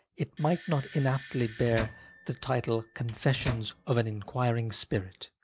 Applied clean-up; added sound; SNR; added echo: none; Microwave oven + Bell / Doorbell; 13 dB; none.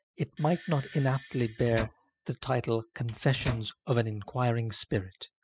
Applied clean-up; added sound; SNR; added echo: classical method spectral subtraction.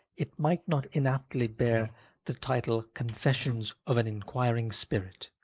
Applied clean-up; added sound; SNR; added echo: neural mask model Resemble Enhance denoiser.